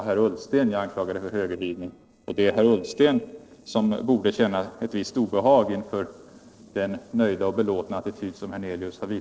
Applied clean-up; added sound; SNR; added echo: neural separator model SepFormer DNS4.